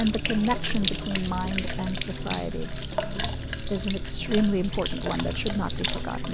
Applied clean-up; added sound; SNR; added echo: none; Sink (filling or washing); 1 dB; none.